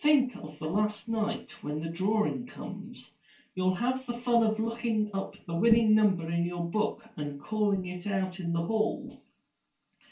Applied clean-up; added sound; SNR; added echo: none; none; none; reverberation time 0.2 s.